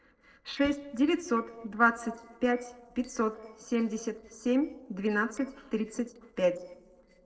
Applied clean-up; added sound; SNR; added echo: neural separator model SepFormer DNS4.